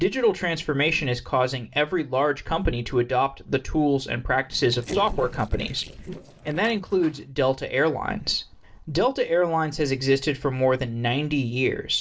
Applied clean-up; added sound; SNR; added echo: neural separator model SepFormer DNS4.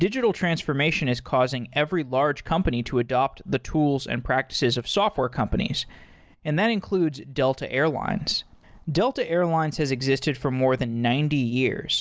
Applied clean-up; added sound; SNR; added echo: none; none; none; none.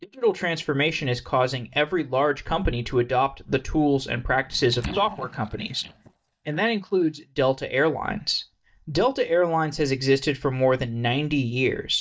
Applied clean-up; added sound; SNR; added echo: neural mask model DeepFilterNet 3.